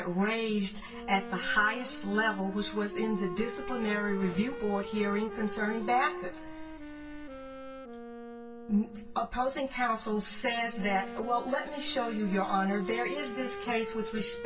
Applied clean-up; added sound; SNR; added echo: none; Wind instrument, woodwind instrument; 10 dB; reverberation time 0.2 s.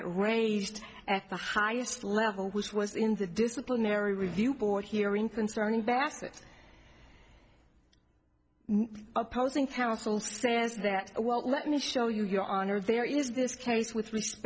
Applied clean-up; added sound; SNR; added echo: none; none; none; none.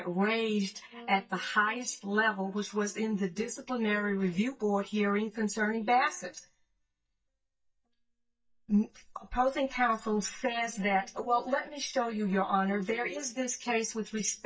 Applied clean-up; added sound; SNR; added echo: neural mask model DeepFilterNet 3.